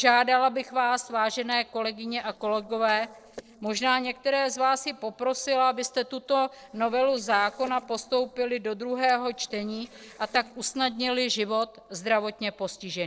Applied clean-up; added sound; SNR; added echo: neural separator model SepFormer DNS4.